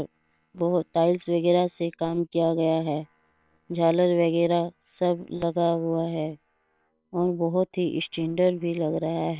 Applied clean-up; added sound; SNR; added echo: neural separator model SepFormer WHAM!.